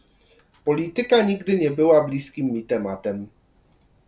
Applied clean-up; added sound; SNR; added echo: none; none; none; none.